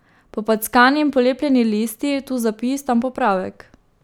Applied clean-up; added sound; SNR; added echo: none; none; none; none.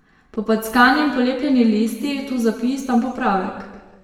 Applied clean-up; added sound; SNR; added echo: none; none; none; reverberation time 1.3 s.